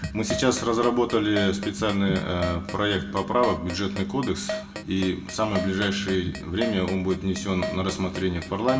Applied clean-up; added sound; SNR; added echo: none; Keyboard (musical); 11 dB; reverberation time 0.2 s.